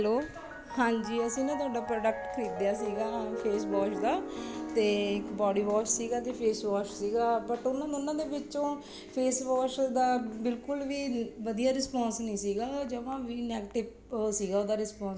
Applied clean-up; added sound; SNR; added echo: none; Piano; 10 dB; none.